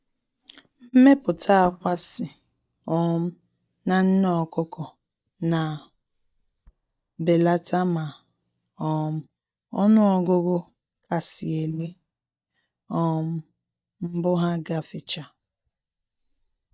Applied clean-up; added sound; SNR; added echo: neural mask model DeepFilterNet 3.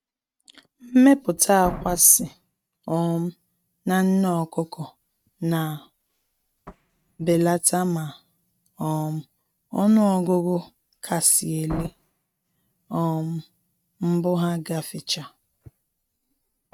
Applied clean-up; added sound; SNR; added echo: neural mask model RNNoise.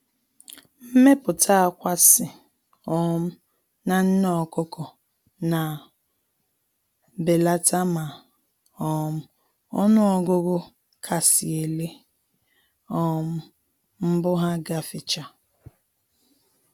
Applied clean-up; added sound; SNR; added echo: none; none; none; none.